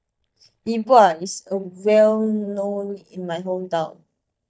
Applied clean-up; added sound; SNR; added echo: neural mask model DeepFilterNet 3.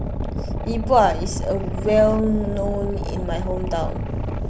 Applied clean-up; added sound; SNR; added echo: none; Boat, Water vehicle; 3 dB; none.